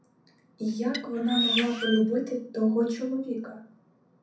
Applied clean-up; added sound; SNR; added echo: none; Bird; 4 dB; reverberation time 0.6 s.